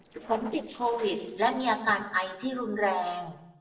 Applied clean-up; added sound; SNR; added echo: neural separator model SepFormer DNS4.